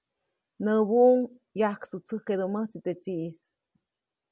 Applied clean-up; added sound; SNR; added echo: none; none; none; none.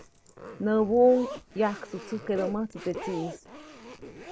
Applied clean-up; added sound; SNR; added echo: none; Zipper (clothing); 13 dB; none.